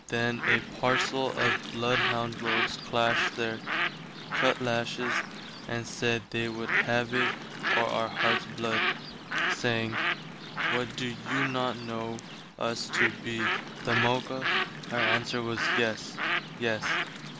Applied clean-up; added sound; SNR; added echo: none; Bird; 0 dB; none.